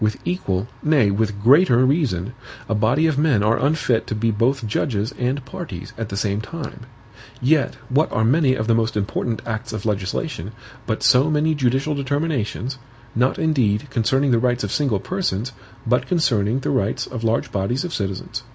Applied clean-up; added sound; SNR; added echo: none; none; none; none.